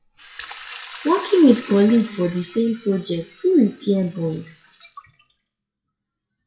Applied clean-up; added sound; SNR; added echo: classical method WPE with log-MMSE.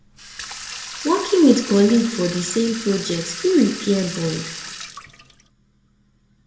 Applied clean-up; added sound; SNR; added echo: none; Sink (filling or washing) / Water tap, faucet; 12 dB; reverberation time 0.9 s.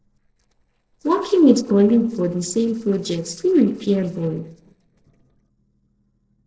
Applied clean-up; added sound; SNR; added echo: neural separator model SepFormer DNS4.